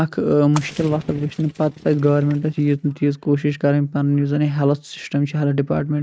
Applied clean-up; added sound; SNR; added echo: neural mask model RNNoise.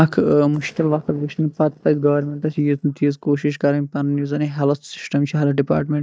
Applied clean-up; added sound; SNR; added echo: neural mask model DeepFilterNet 3.